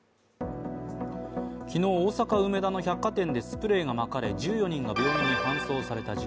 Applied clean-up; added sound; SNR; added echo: none; none; none; none.